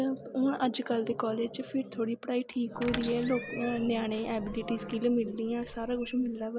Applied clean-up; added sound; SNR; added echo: none; Squeak; 13 dB; none.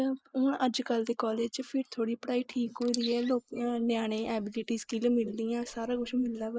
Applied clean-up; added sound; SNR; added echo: neural mask model Resemble Enhance denoiser.